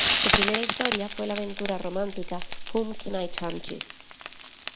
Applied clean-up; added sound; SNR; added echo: none; Frying (food); -5 dB; none.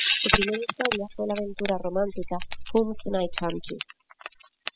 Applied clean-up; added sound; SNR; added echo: classical method spectral subtraction.